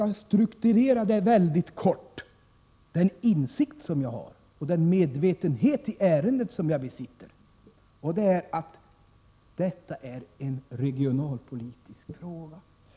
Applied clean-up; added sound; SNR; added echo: none; none; none; none.